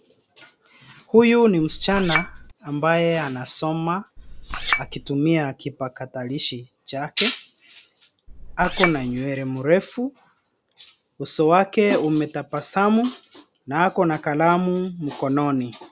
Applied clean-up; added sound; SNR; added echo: none; Chink, clink; 5 dB; none.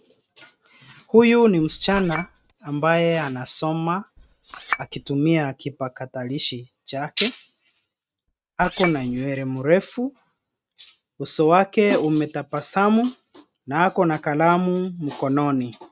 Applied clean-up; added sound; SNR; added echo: neural mask model RNNoise.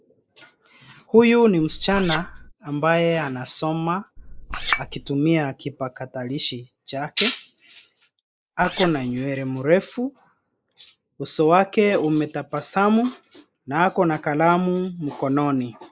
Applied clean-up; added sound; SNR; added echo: neural mask model Resemble Enhance denoiser.